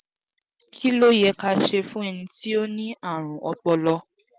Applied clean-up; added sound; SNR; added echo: none; Chime; 19 dB; none.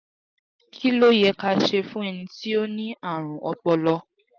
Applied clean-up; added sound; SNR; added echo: none; none; none; none.